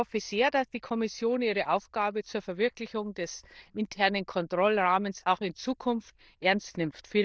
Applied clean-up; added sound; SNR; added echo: neural diffusion model UNIVERSE++.